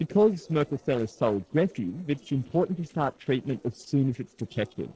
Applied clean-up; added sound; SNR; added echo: neural separator model SepFormer DNS4.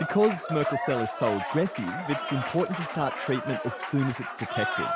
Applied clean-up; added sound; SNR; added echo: none; Applause / Cheering; 4 dB; none.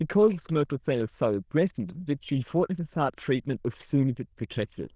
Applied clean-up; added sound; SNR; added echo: neural diffusion model UNIVERSE++.